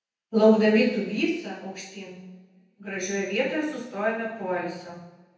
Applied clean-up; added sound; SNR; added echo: none; none; none; reverberation time 0.8 s.